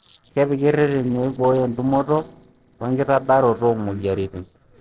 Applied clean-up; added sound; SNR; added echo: neural separator model SepFormer DNS4.